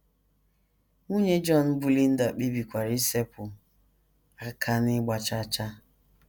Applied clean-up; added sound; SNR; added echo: none; none; none; none.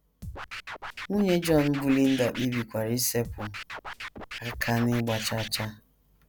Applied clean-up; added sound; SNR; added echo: none; Scratching (performance technique); 10 dB; none.